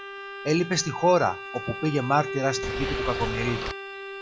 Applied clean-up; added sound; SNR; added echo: none; Boat, Water vehicle + Bowed string instrument; 6 dB; none.